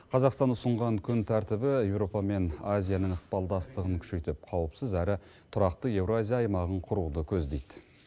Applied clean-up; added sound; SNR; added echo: none; none; none; none.